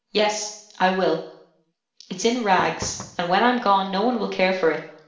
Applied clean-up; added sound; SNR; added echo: none; Fireworks; 16 dB; reverberation time 0.6 s.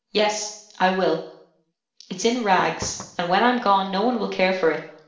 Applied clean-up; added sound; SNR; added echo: neural separator model SepFormer DNS4.